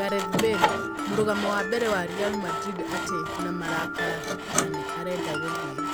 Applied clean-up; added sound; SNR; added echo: none; Mallet percussion + Sawing; -1 dB; none.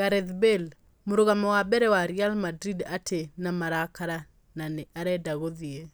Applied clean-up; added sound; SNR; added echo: none; none; none; none.